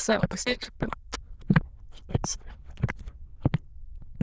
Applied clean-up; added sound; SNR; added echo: neural diffusion model UNIVERSE++.